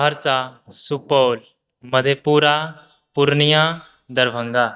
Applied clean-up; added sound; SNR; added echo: neural mask model DeepFilterNet 3.